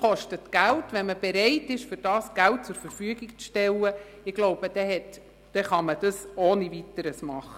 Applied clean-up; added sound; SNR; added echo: none; none; none; none.